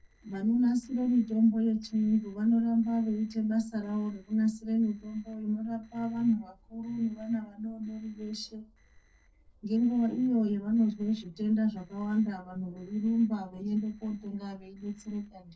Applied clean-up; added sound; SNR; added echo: neural separator model SepFormer DNS4.